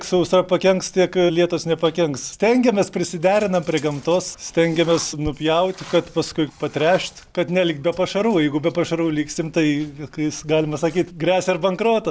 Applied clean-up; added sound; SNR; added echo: none; none; none; none.